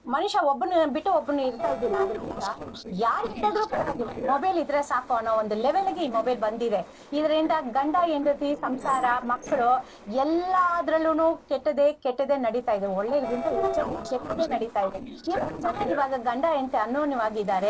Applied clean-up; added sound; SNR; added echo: neural separator model SepFormer DNS4.